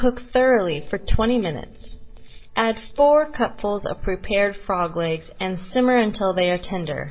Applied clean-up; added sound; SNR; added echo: neural separator model SepFormer DNS4.